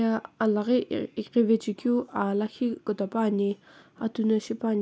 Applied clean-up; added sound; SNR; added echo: none; none; none; none.